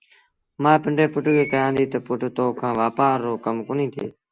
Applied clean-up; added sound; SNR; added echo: none; Screech; 19 dB; none.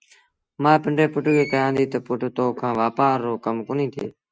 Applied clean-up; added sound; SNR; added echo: neural mask model RNNoise.